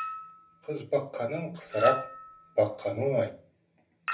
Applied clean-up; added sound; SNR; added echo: none; Chink, clink; 8 dB; reverberation time 0.3 s.